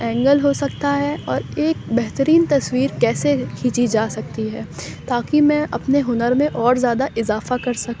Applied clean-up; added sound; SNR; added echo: none; none; none; none.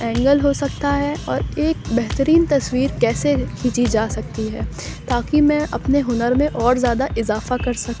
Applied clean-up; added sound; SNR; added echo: none; Drum kit; 10 dB; none.